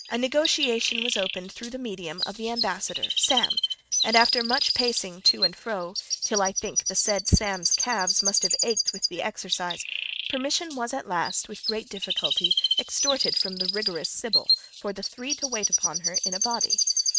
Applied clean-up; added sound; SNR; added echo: neural mask model RNNoise.